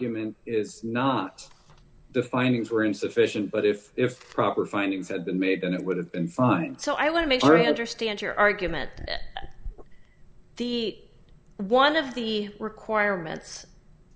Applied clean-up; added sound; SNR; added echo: none; none; none; none.